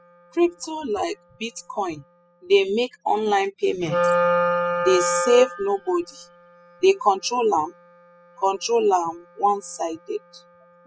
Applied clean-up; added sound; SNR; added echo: classical method spectral subtraction.